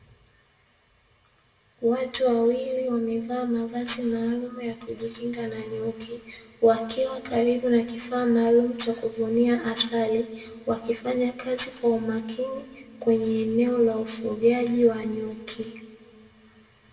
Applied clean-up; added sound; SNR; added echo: none; none; none; reverberation time 1.5 s.